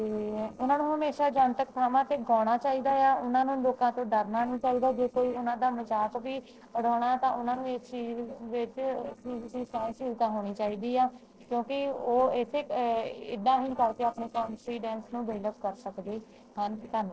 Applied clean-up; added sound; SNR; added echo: neural separator model SepFormer DNS4.